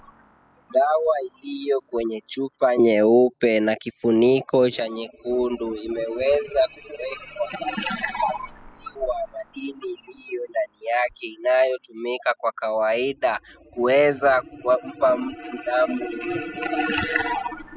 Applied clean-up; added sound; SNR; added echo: classical method spectral subtraction.